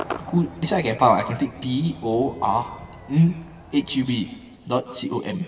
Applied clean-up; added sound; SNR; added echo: none; Crowd / Cheering / Fireworks; 17 dB; reverberation time 1.4 s.